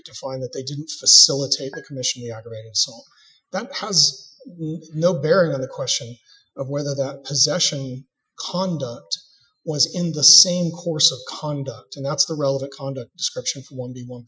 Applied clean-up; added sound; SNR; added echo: classical method Wiener filter.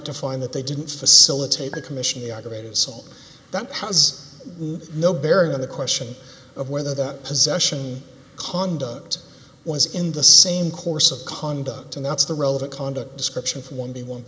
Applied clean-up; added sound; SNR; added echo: none; Chink, clink; 17 dB; none.